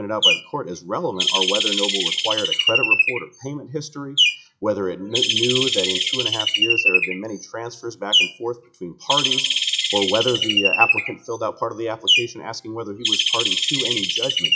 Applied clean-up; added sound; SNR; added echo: classical method log-MMSE.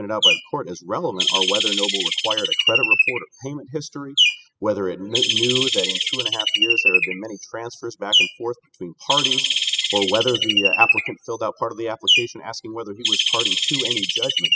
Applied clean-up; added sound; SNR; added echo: classical method spectral subtraction.